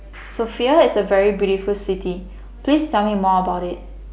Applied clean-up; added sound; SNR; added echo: none; none; none; none.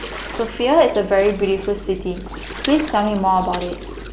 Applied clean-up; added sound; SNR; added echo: none; Glass + Gurgling; 12 dB; none.